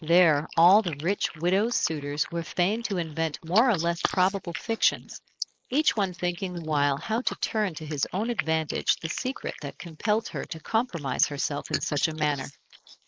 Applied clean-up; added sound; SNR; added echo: neural mask model Resemble Enhance denoiser.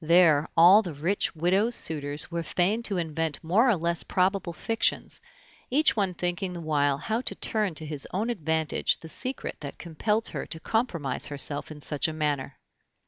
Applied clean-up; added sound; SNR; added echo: none; none; none; none.